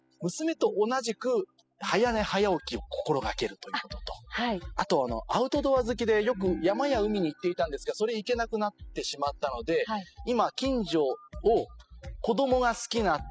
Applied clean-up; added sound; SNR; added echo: classical method spectral subtraction.